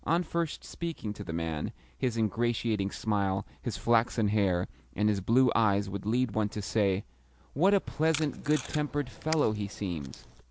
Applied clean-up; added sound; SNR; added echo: none; Packing tape, duct tape; 15 dB; none.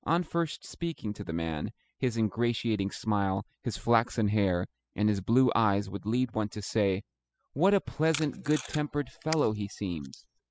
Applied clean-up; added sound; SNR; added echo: classical method spectral subtraction.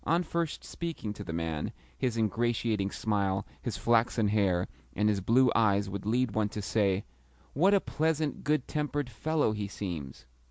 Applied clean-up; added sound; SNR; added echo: none; none; none; none.